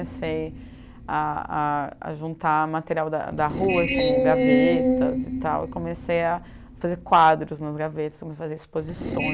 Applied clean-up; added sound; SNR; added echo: none; Screech; -1 dB; none.